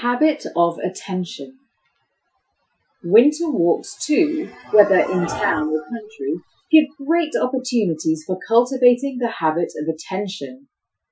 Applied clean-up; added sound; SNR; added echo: classical method Wiener filter.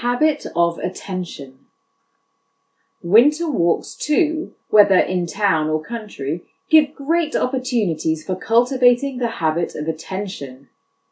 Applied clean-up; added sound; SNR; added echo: none; none; none; none.